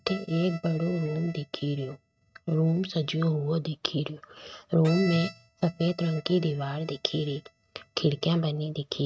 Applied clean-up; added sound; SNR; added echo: neural mask model RNNoise.